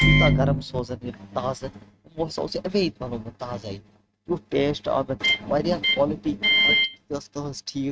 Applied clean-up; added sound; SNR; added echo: neural mask model RNNoise.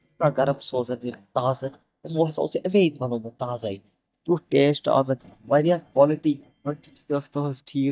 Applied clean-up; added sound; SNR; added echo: neural mask model DeepFilterNet 3.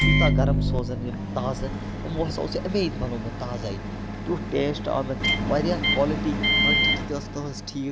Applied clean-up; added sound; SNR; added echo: none; Microwave oven; -3 dB; none.